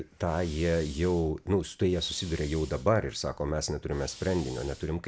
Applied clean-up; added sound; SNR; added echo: none; Fire; 20 dB; none.